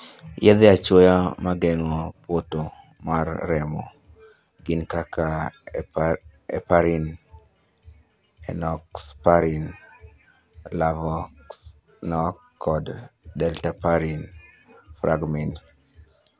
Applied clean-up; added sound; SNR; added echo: none; none; none; none.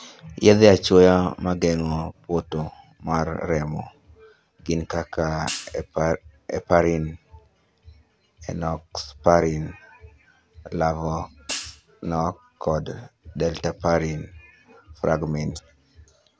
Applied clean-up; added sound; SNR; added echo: none; Hi-hat; 12 dB; none.